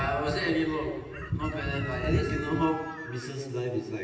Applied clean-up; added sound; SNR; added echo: none; Chicken, rooster; 12 dB; reverberation time 1.4 s.